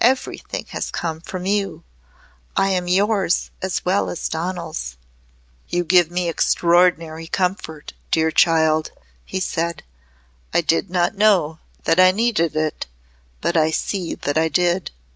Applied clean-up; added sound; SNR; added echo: none; none; none; none.